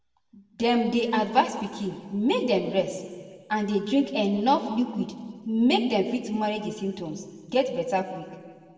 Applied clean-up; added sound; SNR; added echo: none; none; none; reverberation time 1.3 s.